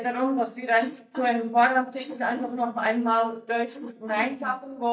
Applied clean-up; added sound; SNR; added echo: neural mask model DeepFilterNet 3.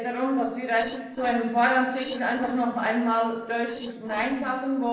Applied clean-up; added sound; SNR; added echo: neural separator model SepFormer DNS4.